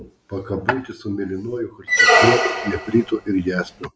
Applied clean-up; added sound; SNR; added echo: none; Squeak; -5 dB; none.